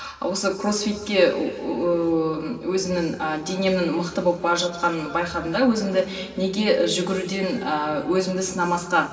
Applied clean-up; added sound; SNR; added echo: none; none; none; reverberation time 2.2 s.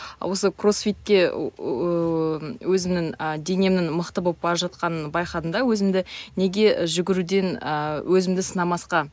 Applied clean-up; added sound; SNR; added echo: none; none; none; none.